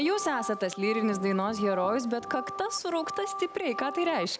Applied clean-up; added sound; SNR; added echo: none; Organ; 9 dB; none.